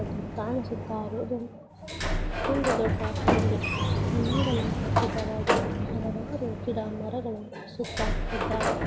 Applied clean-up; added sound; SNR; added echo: none; Sliding door; -4 dB; none.